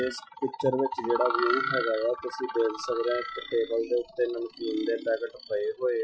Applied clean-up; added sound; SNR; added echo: classical method Wiener filter.